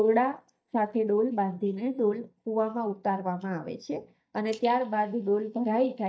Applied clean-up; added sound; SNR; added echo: neural mask model DeepFilterNet 3.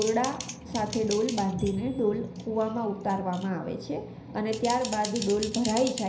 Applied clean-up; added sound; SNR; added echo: none; Typing; 13 dB; reverberation time 0.5 s.